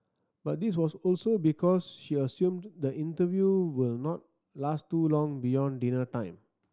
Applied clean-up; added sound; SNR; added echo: none; none; none; none.